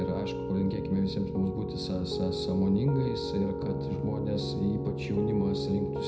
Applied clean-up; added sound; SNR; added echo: none; Piano; 2 dB; reverberation time 0.4 s.